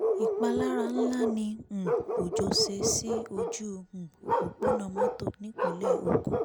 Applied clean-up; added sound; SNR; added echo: none; Bark; -2 dB; none.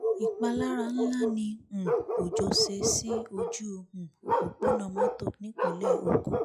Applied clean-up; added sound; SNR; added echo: classical method log-MMSE.